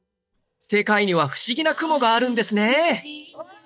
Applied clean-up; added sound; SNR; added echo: neural mask model DeepFilterNet 3.